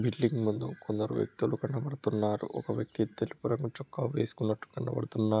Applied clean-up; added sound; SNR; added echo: none; none; none; none.